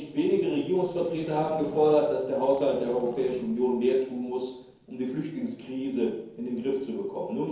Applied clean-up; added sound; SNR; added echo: neural separator model SepFormer DNS4.